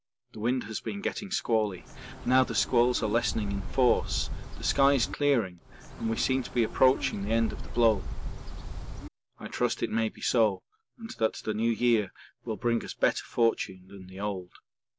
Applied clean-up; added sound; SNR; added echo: none; Bird; 6 dB; none.